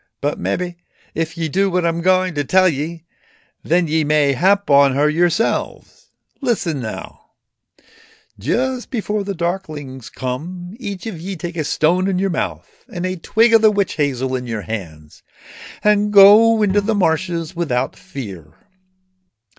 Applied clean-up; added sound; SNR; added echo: none; Bowed string instrument; 18 dB; none.